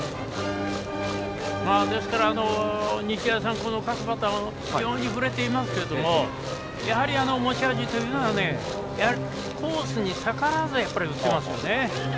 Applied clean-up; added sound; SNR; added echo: none; none; none; none.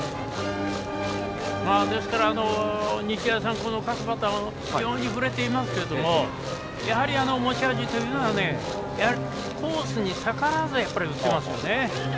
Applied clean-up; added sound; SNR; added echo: none; Wind instrument, woodwind instrument; 17 dB; none.